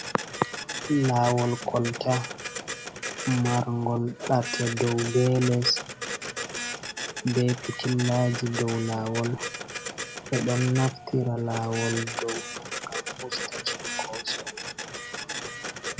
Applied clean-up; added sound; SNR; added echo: none; Printer; 7 dB; none.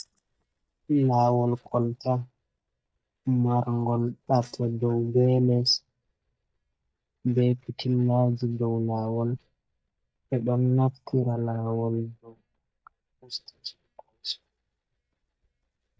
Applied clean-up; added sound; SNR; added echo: neural mask model DeepFilterNet 3.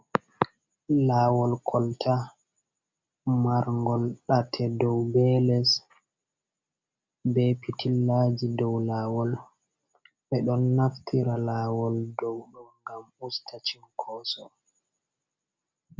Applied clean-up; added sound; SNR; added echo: none; none; none; none.